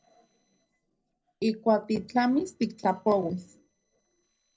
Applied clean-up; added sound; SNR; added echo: neural separator model SepFormer DNS4.